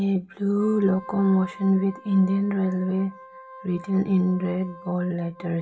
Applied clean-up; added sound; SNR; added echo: none; Wind instrument, woodwind instrument; 20 dB; reverberation time 0.2 s.